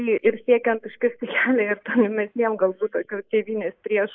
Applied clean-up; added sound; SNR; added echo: neural mask model Resemble Enhance denoiser.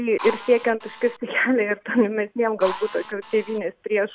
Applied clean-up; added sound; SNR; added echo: none; Drill; 12 dB; none.